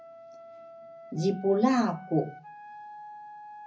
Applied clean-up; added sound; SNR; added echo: none; Wind instrument, woodwind instrument; 15 dB; reverberation time 0.4 s.